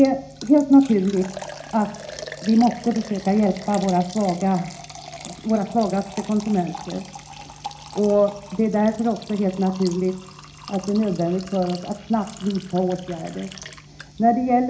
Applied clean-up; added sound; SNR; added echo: none; Liquid; 18 dB; reverberation time 0.4 s.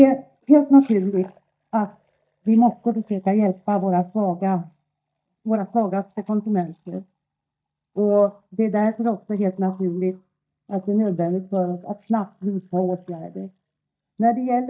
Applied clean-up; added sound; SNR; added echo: neural mask model DeepFilterNet 3.